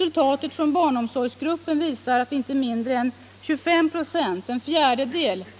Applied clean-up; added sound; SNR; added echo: none; none; none; none.